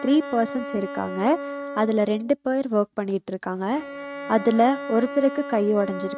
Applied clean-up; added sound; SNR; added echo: neural mask model RNNoise.